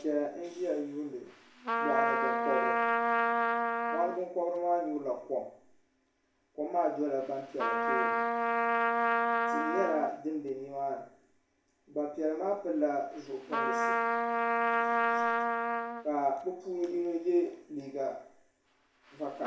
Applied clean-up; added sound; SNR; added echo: none; Trumpet; -2 dB; reverberation time 0.3 s.